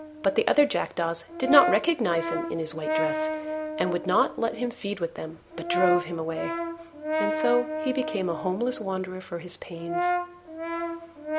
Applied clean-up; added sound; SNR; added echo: none; Brass instrument; 4 dB; none.